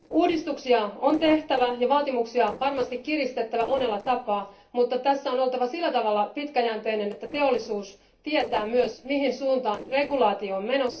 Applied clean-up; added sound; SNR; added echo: neural separator model SepFormer DNS4.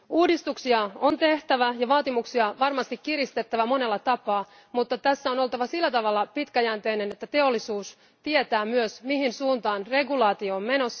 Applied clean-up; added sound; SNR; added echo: none; none; none; none.